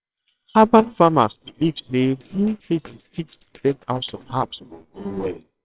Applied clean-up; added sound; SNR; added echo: neural separator model SepFormer WHAMR!.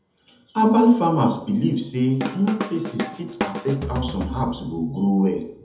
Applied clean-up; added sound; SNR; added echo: none; Drum kit; 9 dB; reverberation time 0.7 s.